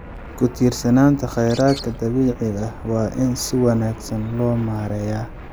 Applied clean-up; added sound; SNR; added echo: none; Fixed-wing aircraft, airplane + Bird; 14 dB; none.